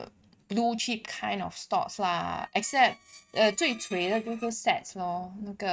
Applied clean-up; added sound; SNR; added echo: neural mask model RNNoise.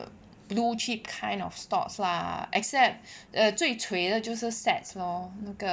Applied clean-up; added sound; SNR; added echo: none; none; none; none.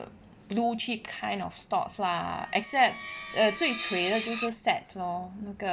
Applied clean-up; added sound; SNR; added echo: none; Screech; 8 dB; none.